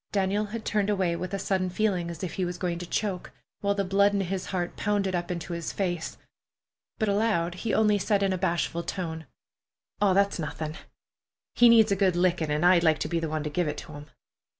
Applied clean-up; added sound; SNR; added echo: none; none; none; none.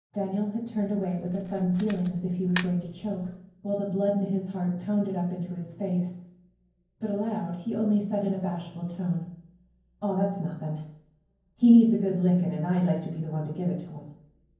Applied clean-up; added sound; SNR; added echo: none; Camera; 10 dB; reverberation time 0.9 s.